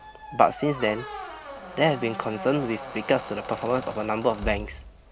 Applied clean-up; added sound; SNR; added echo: none; Squeak; 11 dB; none.